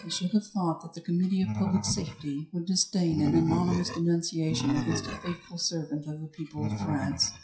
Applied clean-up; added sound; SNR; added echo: classical method WPE with log-MMSE.